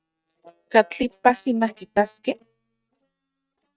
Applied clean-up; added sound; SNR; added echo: neural mask model DeepFilterNet 3.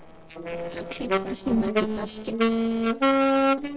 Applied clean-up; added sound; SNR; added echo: neural separator model SepFormer DNS4.